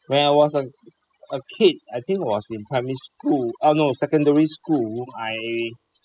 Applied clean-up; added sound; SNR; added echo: classical method spectral subtraction.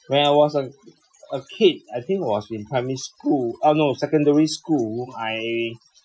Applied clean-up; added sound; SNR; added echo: classical method Wiener filter.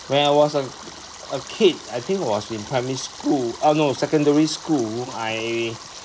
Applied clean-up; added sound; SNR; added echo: none; Stream; 16 dB; none.